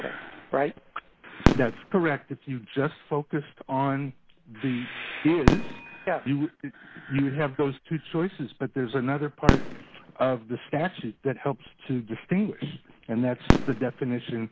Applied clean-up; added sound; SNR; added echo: none; Fireworks; 2 dB; none.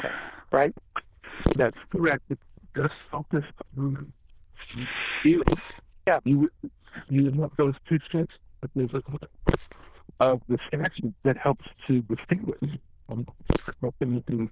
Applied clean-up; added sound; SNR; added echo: neural diffusion model UNIVERSE++.